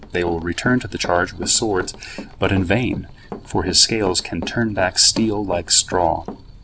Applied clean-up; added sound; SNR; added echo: none; Run; 15 dB; none.